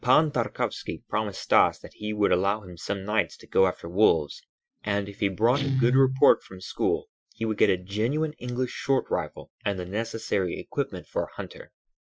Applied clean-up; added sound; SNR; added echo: classical method Wiener filter.